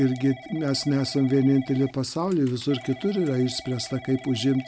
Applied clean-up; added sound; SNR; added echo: none; Telephone / Typing; 19 dB; none.